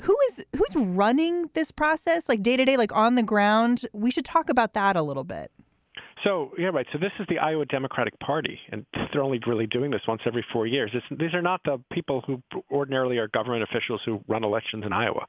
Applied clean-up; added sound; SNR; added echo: none; none; none; none.